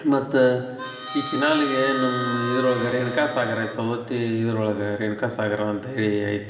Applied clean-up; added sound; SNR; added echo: none; Harmonica; 7 dB; reverberation time 2.3 s.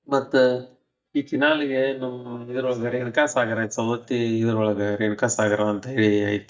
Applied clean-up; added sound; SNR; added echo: neural mask model DeepFilterNet 3.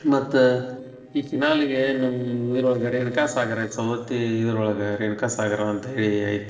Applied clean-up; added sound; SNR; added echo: neural separator model SepFormer DNS4.